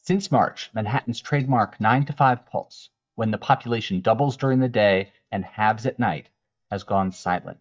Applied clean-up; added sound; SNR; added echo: neural mask model DeepFilterNet 3.